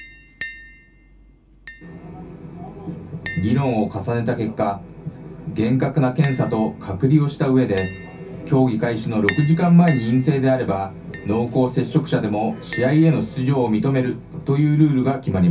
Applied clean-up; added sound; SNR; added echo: none; Tap; 18 dB; reverberation time 0.3 s.